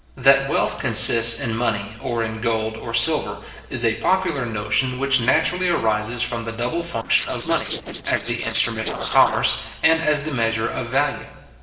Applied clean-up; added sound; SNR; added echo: neural separator model SepFormer DNS4.